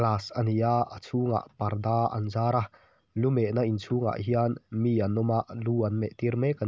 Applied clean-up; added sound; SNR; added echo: none; none; none; none.